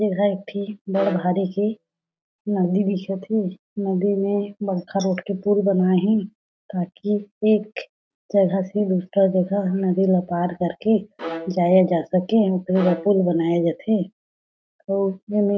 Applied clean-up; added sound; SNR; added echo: none; Bowed string instrument; 14 dB; none.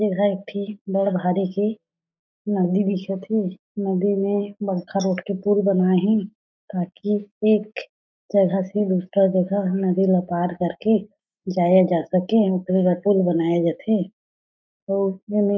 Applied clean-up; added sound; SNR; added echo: neural mask model Resemble Enhance denoiser.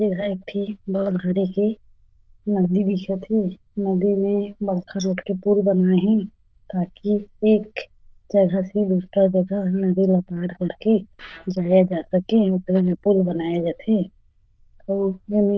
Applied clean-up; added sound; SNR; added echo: neural diffusion model UNIVERSE++.